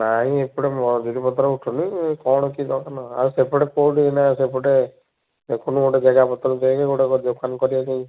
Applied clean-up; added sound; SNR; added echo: none; none; none; none.